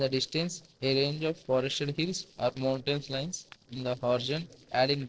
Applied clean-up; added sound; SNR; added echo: neural separator model SepFormer DNS4.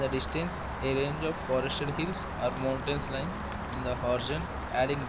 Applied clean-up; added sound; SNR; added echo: none; Rain; 4 dB; none.